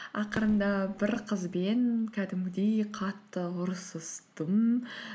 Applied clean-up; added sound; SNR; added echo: none; Fireworks; 17 dB; none.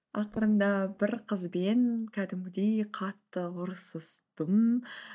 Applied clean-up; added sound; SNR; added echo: neural mask model DeepFilterNet 3.